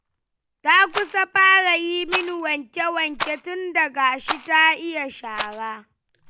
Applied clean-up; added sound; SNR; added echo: none; Rattle; 12 dB; none.